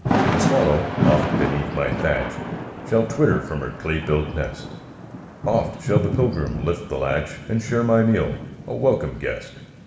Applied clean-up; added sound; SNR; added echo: none; Thunder / Rain; 3 dB; reverberation time 1.0 s.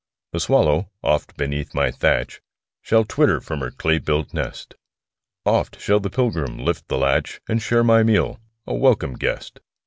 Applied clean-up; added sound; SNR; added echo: none; none; none; none.